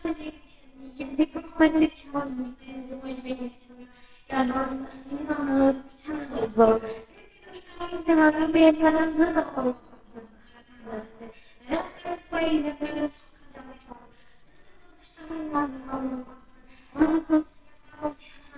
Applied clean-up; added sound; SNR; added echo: neural separator model SepFormer WHAMR!.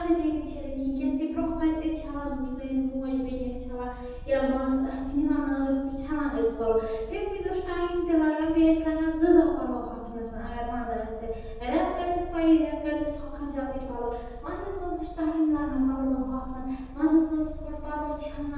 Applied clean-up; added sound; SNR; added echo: none; Purr; 12 dB; reverberation time 1.1 s.